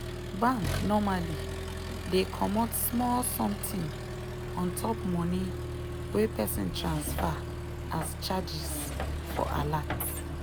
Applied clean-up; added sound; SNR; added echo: none; Accelerating, revving, vroom; 3 dB; none.